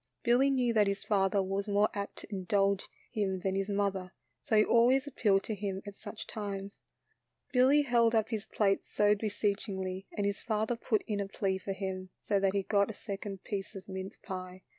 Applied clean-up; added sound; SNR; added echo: none; none; none; none.